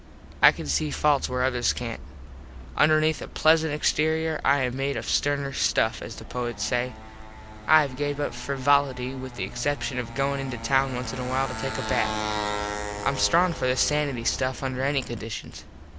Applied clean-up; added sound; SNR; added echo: none; Motorcycle; 10 dB; none.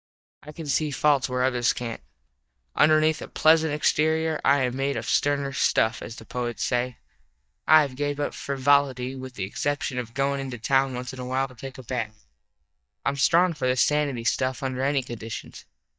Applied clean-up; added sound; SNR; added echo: neural mask model DeepFilterNet 3.